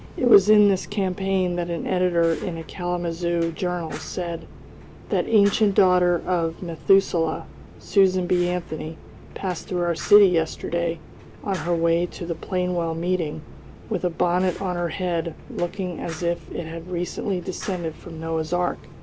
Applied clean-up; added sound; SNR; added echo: none; Fire; 17 dB; none.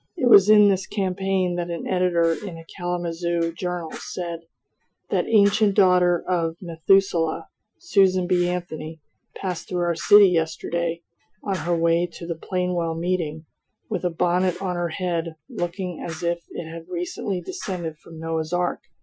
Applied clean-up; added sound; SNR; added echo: classical method Wiener filter.